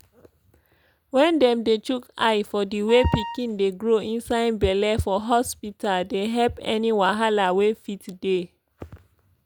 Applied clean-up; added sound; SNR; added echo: none; Wind instrument, woodwind instrument; 11 dB; none.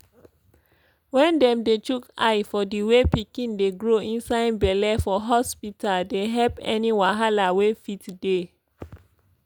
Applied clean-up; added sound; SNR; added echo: none; none; none; none.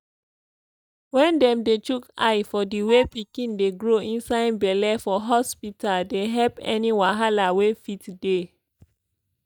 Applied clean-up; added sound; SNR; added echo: neural mask model DeepFilterNet 3.